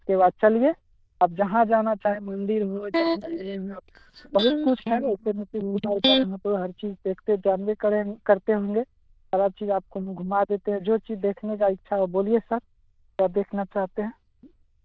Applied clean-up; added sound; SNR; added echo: neural diffusion model UNIVERSE++.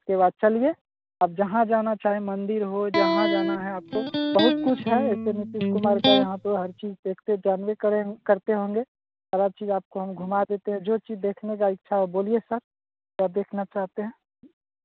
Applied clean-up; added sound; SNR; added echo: none; Electric guitar; 0 dB; none.